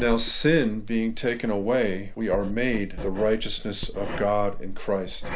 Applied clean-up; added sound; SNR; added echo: none; Writing; 5 dB; none.